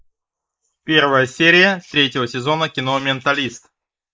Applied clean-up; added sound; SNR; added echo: neural mask model Resemble Enhance denoiser.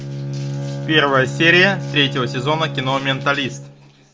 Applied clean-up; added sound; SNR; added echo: none; Bowed string instrument; 7 dB; none.